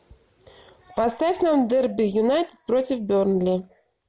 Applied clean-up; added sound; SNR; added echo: none; none; none; none.